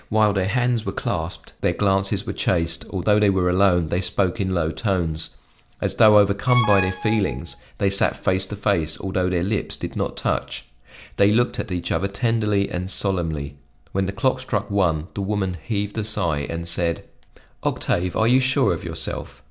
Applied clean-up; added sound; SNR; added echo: none; Alarm; 6 dB; none.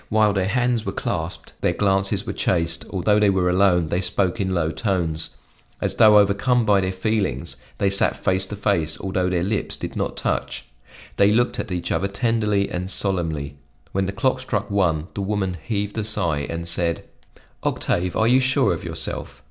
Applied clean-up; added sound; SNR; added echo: none; none; none; none.